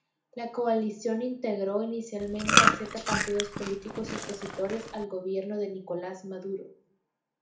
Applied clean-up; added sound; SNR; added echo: none; Chewing, mastication; -4 dB; reverberation time 0.4 s.